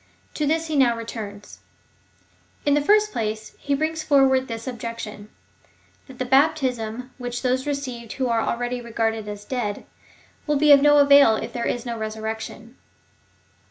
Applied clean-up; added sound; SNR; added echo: none; none; none; none.